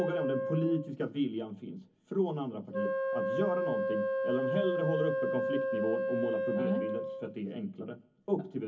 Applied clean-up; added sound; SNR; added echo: none; Wind instrument, woodwind instrument; 0 dB; reverberation time 0.3 s.